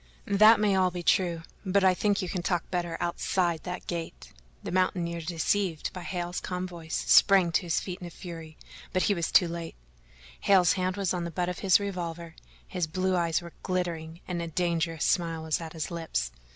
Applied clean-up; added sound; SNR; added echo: none; none; none; none.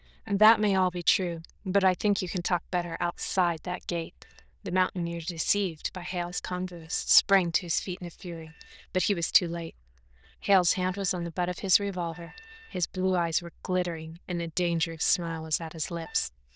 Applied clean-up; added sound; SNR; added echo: neural diffusion model UNIVERSE++.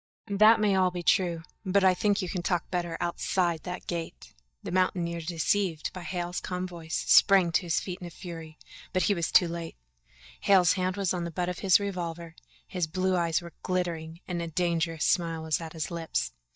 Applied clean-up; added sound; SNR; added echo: neural mask model DeepFilterNet 3.